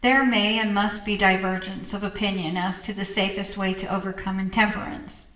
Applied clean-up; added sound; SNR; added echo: none; none; none; reverberation time 0.8 s.